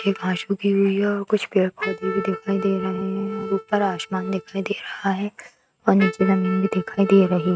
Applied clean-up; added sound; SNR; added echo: neural mask model RNNoise.